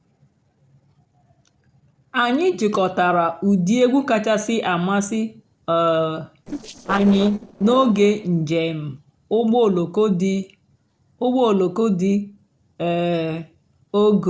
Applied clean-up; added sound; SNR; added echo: neural separator model SepFormer DNS4.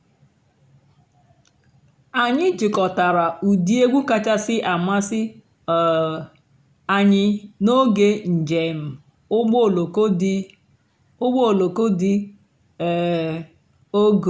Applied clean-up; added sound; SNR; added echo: none; none; none; none.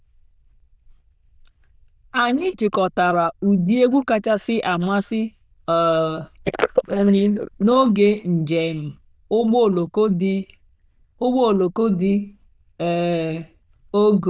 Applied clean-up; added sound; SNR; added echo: neural diffusion model UNIVERSE++.